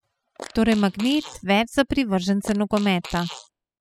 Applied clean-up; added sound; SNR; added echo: classical method spectral subtraction.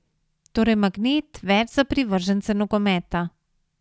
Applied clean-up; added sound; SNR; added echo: none; none; none; none.